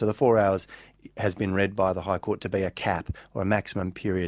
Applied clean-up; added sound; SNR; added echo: none; none; none; none.